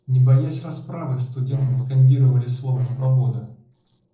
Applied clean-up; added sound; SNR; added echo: neural separator model SepFormer DNS4.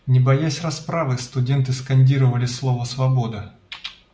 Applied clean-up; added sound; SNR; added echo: none; none; none; none.